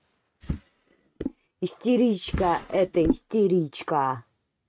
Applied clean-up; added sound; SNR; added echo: neural mask model RNNoise.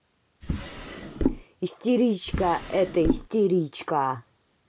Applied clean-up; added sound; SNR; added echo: none; Drawer open or close; 3 dB; none.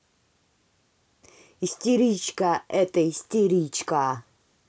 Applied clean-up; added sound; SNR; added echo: none; none; none; none.